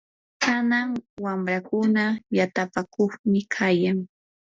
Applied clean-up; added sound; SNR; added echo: none; none; none; none.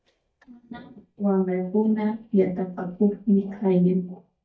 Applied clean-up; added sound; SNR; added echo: neural mask model DeepFilterNet 3.